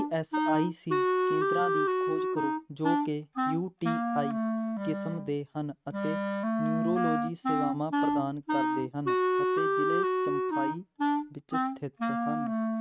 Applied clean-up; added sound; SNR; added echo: neural mask model RNNoise.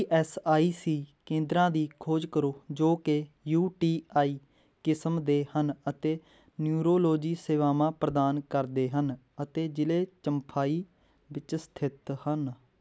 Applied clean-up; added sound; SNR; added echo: none; none; none; none.